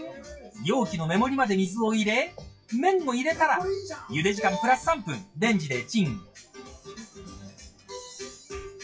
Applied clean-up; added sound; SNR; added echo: classical method WPE with log-MMSE.